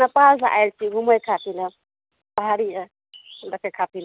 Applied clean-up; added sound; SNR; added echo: none; none; none; none.